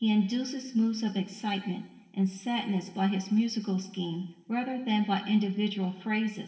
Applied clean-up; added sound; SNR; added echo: none; none; none; reverberation time 1.1 s.